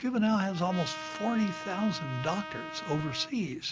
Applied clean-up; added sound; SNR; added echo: none; Trumpet; 10 dB; none.